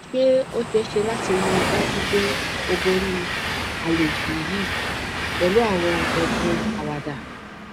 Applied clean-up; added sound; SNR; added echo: none; Train; 1 dB; none.